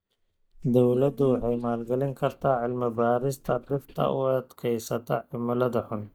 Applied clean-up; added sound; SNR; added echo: neural mask model DeepFilterNet 3.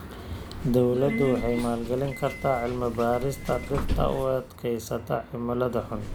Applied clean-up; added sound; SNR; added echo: none; Subway, metro, underground; 7 dB; none.